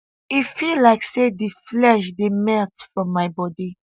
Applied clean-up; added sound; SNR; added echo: none; none; none; none.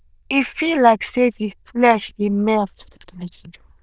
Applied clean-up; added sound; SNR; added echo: neural diffusion model UNIVERSE++.